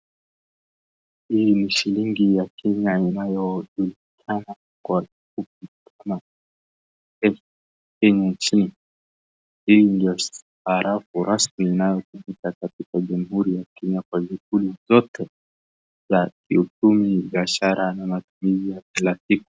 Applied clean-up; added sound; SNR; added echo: none; none; none; none.